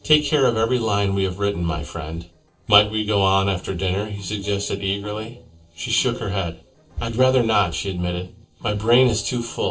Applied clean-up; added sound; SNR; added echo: neural separator model SepFormer DNS4.